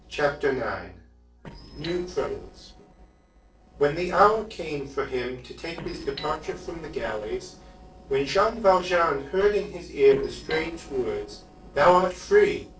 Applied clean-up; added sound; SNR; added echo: neural separator model SepFormer DNS4.